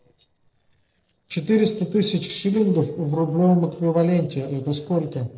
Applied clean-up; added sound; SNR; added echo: neural separator model SepFormer DNS4.